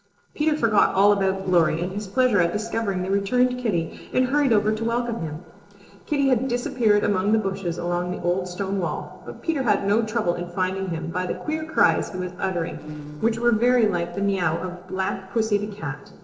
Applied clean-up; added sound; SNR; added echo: neural separator model SepFormer DNS4.